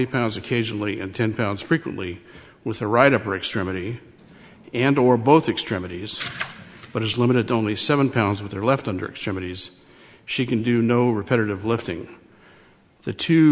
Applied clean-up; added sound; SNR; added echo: none; none; none; none.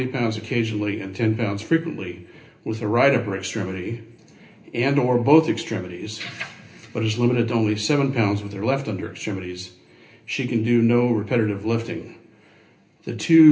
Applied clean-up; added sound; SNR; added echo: none; none; none; reverberation time 0.3 s.